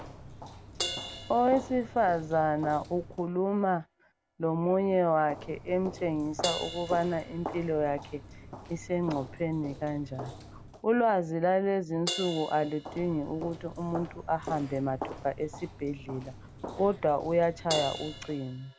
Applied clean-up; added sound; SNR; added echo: none; Crash cymbal + Walk, footsteps; 12 dB; none.